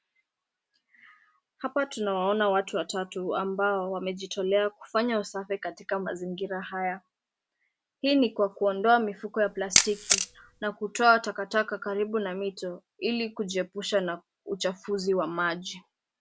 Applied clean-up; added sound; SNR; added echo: none; Camera; -1 dB; none.